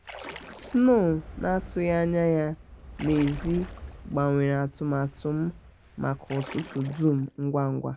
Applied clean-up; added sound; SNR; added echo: none; Fire + Splash, splatter; 16 dB; none.